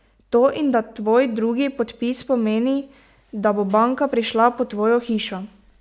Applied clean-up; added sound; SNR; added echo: none; none; none; none.